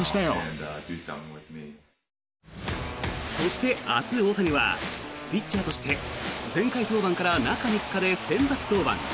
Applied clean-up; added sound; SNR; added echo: none; none; none; none.